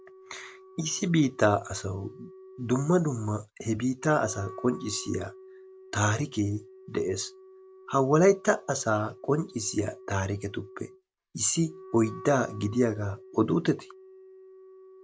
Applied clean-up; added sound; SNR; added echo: none; Wind instrument, woodwind instrument; 20 dB; none.